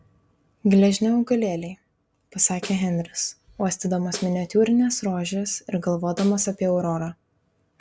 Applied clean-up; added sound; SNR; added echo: none; Snare drum; 20 dB; none.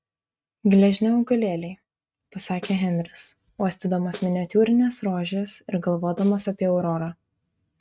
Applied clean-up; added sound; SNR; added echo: neural mask model RNNoise.